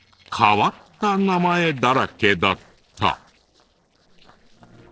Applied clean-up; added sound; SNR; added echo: neural separator model SepFormer DNS4.